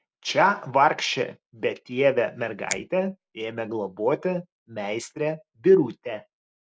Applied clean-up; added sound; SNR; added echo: none; Finger snapping; 15 dB; none.